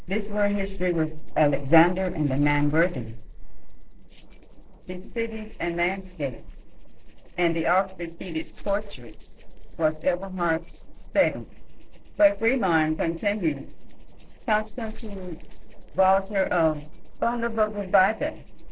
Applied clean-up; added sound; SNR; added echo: neural separator model SepFormer DNS4.